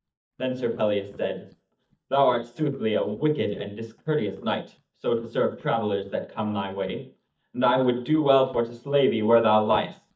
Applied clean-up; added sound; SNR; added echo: neural mask model DeepFilterNet 3.